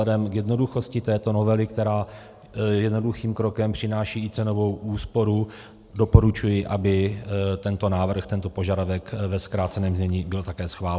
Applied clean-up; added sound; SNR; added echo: none; none; none; none.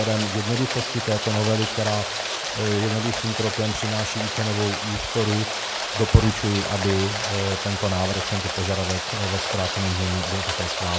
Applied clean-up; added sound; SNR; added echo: none; Rain; 3 dB; none.